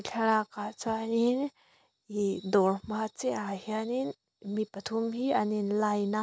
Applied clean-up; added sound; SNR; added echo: none; none; none; none.